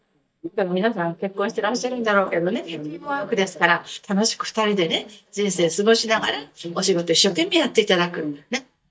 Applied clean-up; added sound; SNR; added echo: neural mask model DeepFilterNet 3.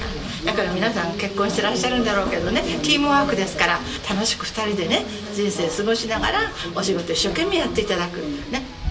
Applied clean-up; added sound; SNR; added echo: none; Rain; 13 dB; reverberation time 0.2 s.